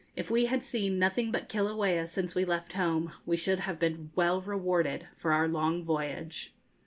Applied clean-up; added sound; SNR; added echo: none; none; none; none.